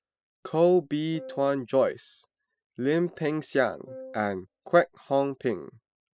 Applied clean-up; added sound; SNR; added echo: classical method spectral subtraction.